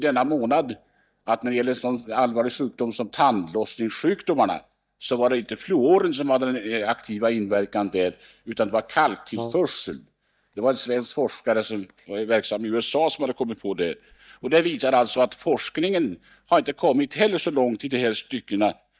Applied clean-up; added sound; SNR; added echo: neural mask model DeepFilterNet 3.